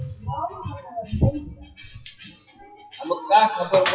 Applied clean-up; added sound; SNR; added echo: classical method WPE with log-MMSE.